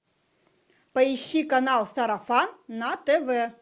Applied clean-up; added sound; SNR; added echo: none; none; none; none.